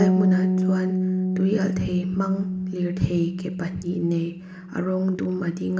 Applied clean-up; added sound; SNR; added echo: none; Bass guitar; -1 dB; reverberation time 1.2 s.